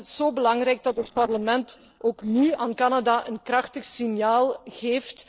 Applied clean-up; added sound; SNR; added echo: neural separator model SepFormer DNS4.